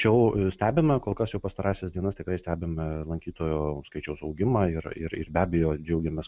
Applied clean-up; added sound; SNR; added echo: none; none; none; none.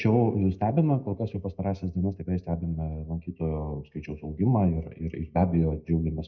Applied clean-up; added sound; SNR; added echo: neural mask model DeepFilterNet 3.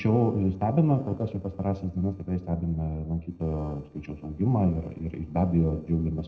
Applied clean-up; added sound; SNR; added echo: neural separator model SepFormer DNS4.